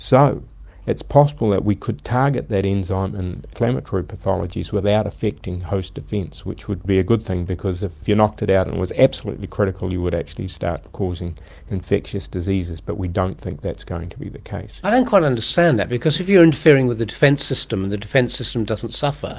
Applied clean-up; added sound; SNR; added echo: none; none; none; none.